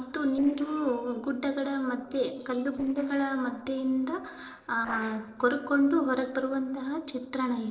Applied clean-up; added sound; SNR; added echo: neural separator model SepFormer DNS4.